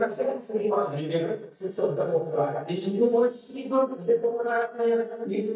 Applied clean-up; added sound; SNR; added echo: neural mask model DeepFilterNet 3.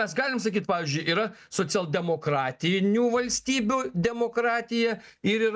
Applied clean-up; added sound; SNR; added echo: none; none; none; none.